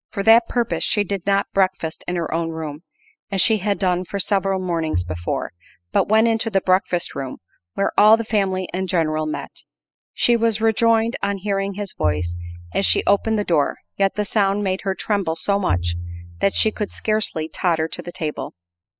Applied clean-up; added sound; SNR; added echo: classical method spectral subtraction.